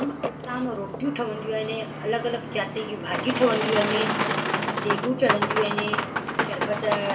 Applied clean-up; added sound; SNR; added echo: none; Boat, Water vehicle; 1 dB; reverberation time 0.2 s.